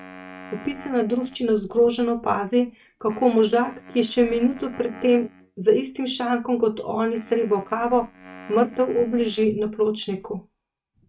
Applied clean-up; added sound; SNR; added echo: neural mask model RNNoise.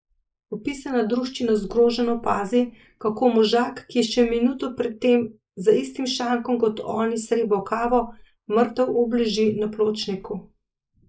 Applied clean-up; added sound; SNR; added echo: neural mask model Resemble Enhance denoiser.